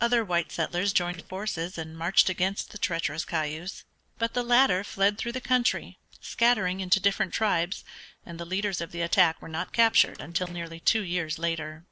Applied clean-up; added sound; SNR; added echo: neural separator model SepFormer DNS4.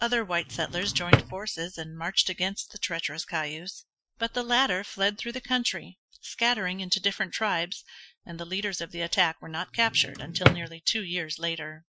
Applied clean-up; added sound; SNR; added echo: classical method Wiener filter.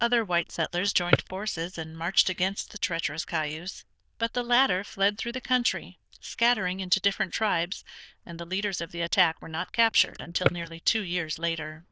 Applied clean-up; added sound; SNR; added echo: neural diffusion model UNIVERSE++.